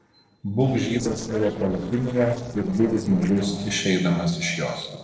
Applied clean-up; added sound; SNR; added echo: neural separator model SepFormer DNS4.